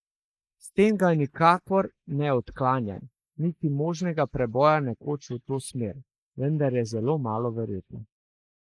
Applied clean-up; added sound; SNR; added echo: neural mask model Resemble Enhance denoiser.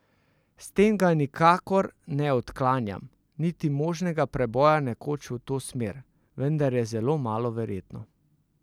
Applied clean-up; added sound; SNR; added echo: none; none; none; none.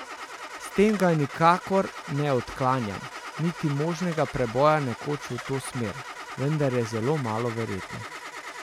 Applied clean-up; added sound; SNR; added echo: none; Engine starting / Car; 12 dB; none.